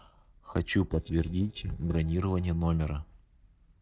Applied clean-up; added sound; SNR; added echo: neural separator model SepFormer DNS4.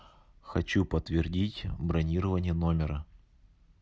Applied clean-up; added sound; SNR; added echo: none; none; none; none.